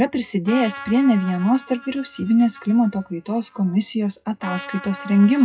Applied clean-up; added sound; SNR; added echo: classical method WPE with log-MMSE.